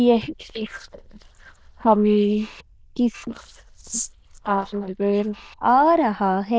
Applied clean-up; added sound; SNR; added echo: neural diffusion model UNIVERSE++.